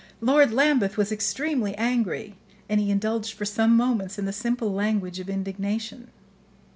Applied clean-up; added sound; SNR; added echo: none; none; none; none.